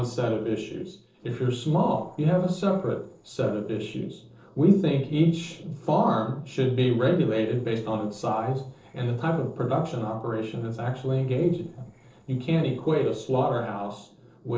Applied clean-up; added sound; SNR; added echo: neural separator model SepFormer DNS4.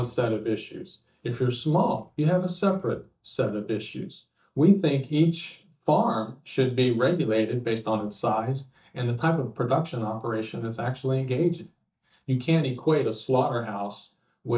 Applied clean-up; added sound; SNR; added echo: neural mask model DeepFilterNet 3.